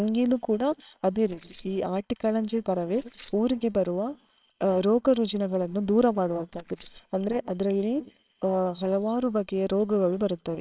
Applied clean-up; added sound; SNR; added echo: neural separator model SepFormer WHAMR!.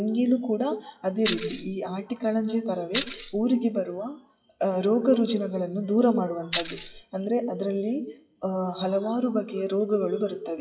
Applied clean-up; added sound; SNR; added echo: classical method WPE with log-MMSE.